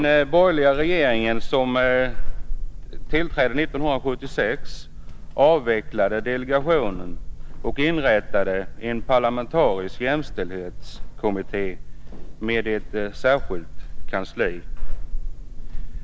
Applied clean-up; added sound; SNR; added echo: none; Squeak / Walk, footsteps; 2 dB; none.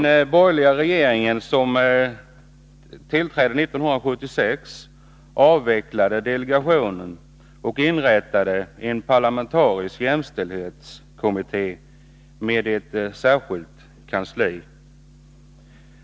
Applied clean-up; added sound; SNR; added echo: none; none; none; none.